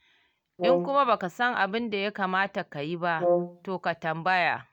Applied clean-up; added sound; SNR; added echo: none; Brass instrument; 1 dB; none.